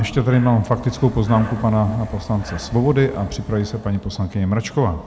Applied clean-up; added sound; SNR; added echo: none; Breathing; 17 dB; none.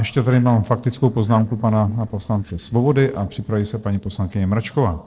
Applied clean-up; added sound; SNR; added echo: neural separator model SepFormer DNS4.